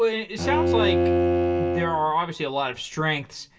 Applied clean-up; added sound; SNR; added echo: none; Bowed string instrument; -2 dB; reverberation time 0.2 s.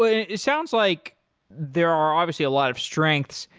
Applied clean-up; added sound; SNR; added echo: none; none; none; none.